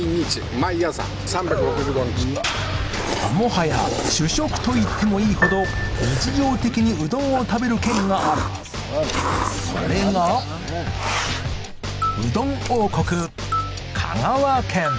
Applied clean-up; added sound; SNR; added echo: none; Piano; 17 dB; none.